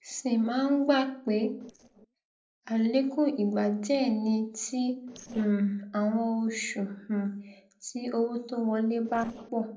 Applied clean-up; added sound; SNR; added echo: neural separator model SepFormer DNS4.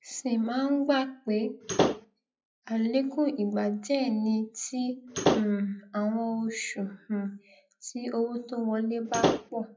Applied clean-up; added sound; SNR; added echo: classical method WPE with log-MMSE.